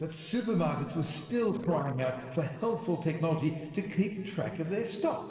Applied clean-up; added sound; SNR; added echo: neural separator model SepFormer DNS4.